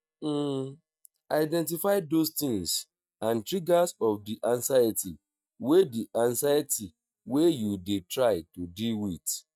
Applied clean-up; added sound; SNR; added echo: neural mask model DeepFilterNet 3.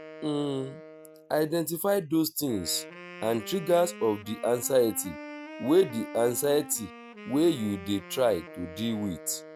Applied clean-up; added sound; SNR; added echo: none; Wind instrument, woodwind instrument; 16 dB; none.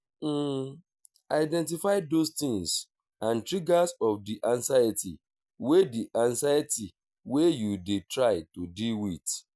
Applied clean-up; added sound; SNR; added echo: none; none; none; none.